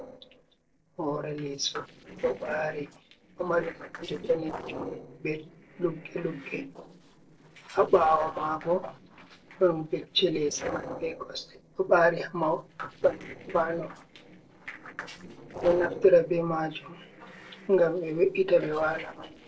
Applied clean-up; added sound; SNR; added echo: neural separator model SepFormer DNS4.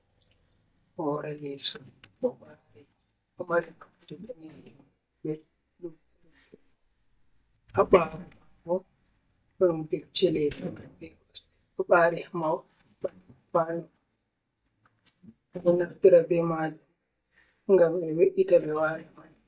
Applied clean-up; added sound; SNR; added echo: neural mask model DeepFilterNet 3.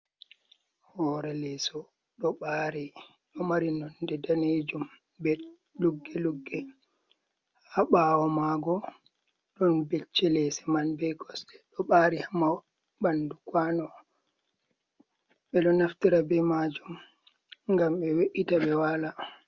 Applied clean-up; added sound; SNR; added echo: none; none; none; none.